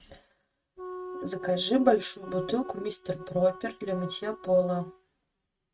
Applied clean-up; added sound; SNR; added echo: neural mask model RNNoise.